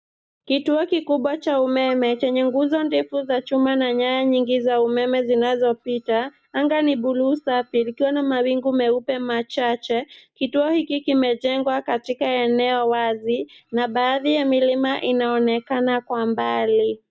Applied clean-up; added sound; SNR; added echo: neural mask model DeepFilterNet 3.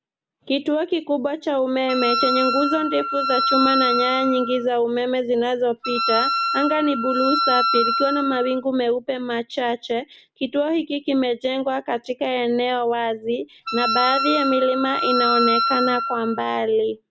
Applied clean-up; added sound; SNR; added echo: none; Wind instrument, woodwind instrument; 1 dB; none.